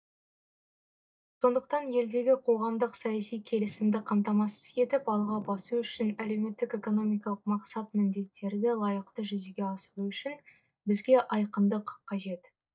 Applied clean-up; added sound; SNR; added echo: neural mask model DeepFilterNet 3.